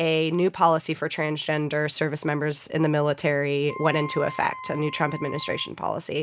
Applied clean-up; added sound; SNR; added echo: none; Wind instrument, woodwind instrument; 13 dB; none.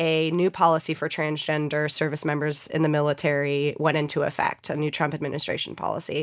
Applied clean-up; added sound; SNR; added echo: none; none; none; none.